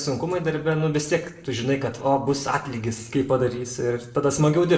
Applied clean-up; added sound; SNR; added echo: neural separator model SepFormer DNS4.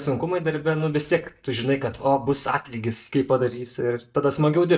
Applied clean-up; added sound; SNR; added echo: neural mask model DeepFilterNet 3.